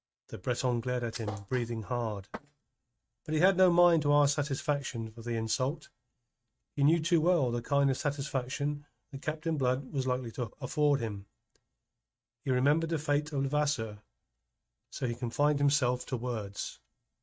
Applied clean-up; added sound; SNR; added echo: neural mask model RNNoise.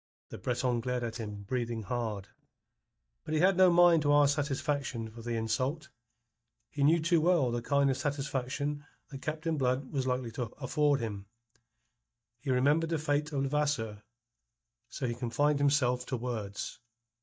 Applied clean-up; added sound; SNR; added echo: neural mask model DeepFilterNet 3.